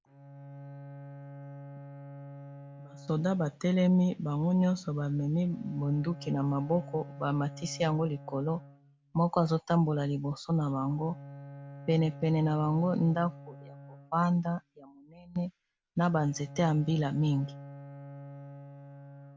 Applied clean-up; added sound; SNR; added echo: none; Bowed string instrument; 17 dB; none.